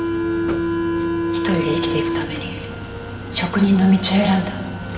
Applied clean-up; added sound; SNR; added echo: none; Subway, metro, underground; 3 dB; reverberation time 2.0 s.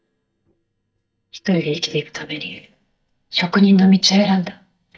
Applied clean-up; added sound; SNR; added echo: neural mask model DeepFilterNet 3.